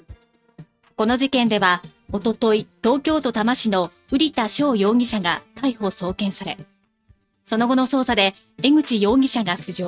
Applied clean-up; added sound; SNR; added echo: neural mask model RNNoise.